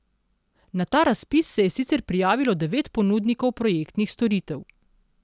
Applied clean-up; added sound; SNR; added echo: none; none; none; none.